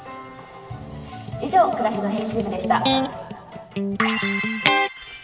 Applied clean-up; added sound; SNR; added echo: none; Electric guitar; 0 dB; reverberation time 2.3 s.